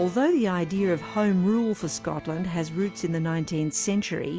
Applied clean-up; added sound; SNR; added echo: none; none; none; none.